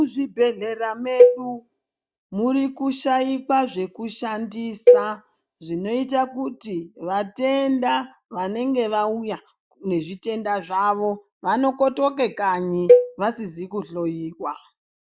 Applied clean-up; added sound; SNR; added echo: neural mask model DeepFilterNet 3.